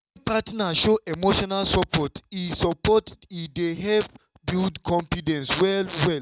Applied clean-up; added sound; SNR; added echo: none; none; none; none.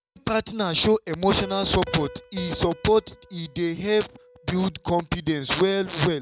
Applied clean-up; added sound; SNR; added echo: none; Piano; 19 dB; none.